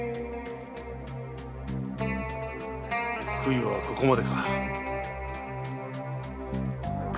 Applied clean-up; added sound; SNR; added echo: none; none; none; none.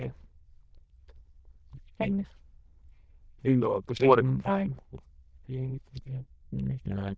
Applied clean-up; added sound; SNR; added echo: neural diffusion model UNIVERSE++.